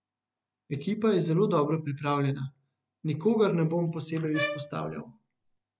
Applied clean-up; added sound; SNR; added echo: none; Bowed string instrument; 8 dB; none.